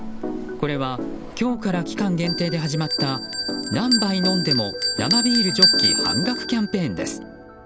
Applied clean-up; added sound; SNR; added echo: none; Bell; 1 dB; none.